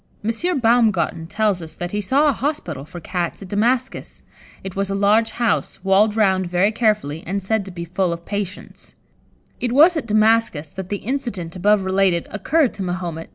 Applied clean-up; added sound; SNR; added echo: none; none; none; none.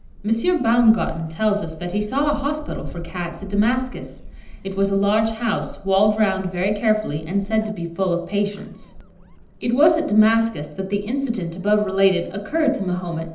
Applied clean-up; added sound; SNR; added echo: none; Gull, seagull; 15 dB; reverberation time 1.2 s.